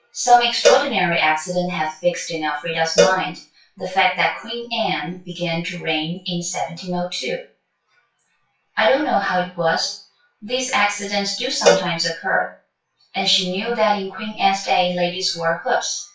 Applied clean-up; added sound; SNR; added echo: classical method WPE with log-MMSE.